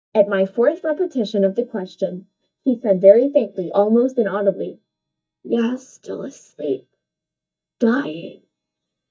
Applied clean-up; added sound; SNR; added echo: neural mask model DeepFilterNet 3.